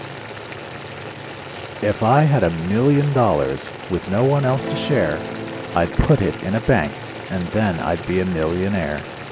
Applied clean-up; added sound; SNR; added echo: none; Guitar + Boiling; 11 dB; none.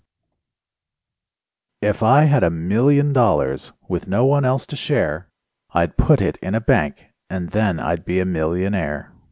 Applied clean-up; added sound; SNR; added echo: none; none; none; none.